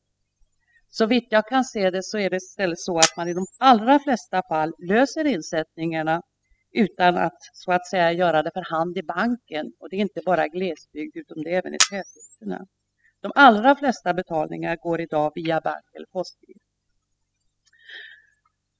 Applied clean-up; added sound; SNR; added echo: classical method spectral subtraction.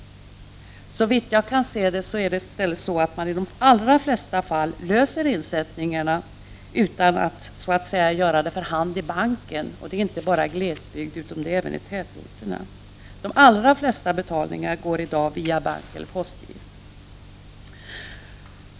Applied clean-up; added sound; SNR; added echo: none; none; none; none.